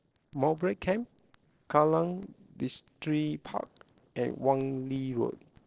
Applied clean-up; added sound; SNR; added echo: neural separator model SepFormer DNS4.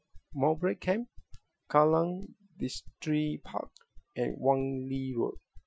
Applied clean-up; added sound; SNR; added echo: classical method Wiener filter.